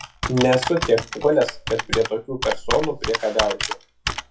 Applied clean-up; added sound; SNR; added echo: classical method WPE with log-MMSE.